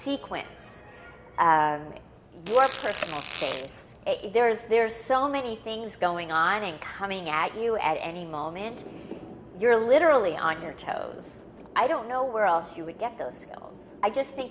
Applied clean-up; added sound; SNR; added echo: none; Fart; 12 dB; none.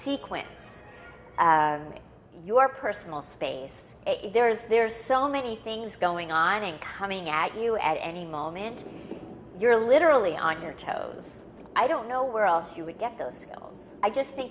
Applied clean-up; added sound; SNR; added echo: none; none; none; none.